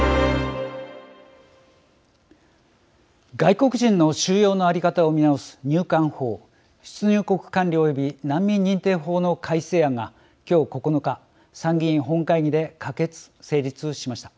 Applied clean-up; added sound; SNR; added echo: none; none; none; none.